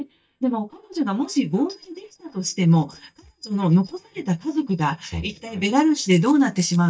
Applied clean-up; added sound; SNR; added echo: neural mask model DeepFilterNet 3.